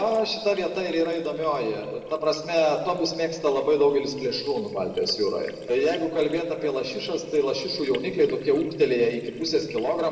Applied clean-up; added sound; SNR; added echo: neural separator model SepFormer DNS4.